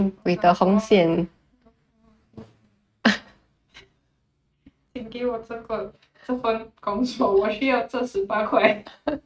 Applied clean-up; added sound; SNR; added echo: neural mask model RNNoise.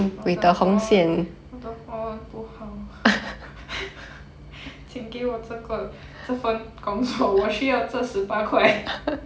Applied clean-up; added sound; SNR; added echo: none; none; none; none.